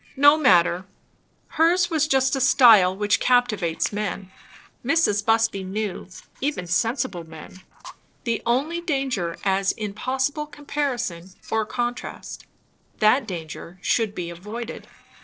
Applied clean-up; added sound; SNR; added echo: neural separator model SepFormer DNS4.